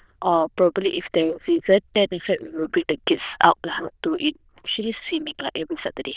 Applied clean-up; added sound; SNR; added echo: neural diffusion model UNIVERSE++.